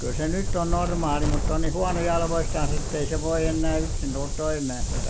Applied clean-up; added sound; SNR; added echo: none; Wind; -1 dB; none.